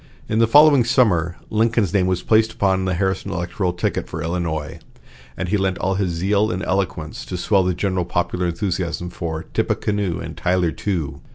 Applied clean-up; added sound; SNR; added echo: none; none; none; none.